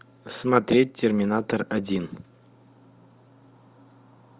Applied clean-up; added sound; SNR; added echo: none; none; none; none.